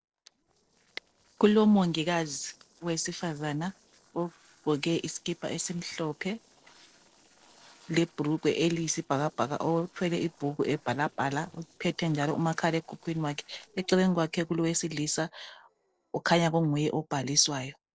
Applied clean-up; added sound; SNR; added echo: neural separator model SepFormer DNS4.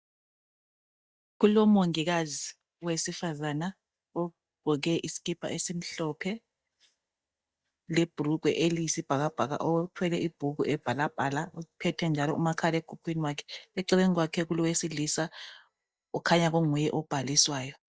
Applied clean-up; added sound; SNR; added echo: neural mask model DeepFilterNet 3.